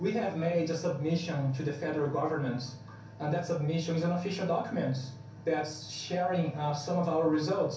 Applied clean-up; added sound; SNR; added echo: none; none; none; reverberation time 0.6 s.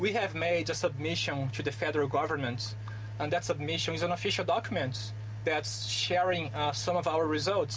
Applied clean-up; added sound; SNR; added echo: none; none; none; none.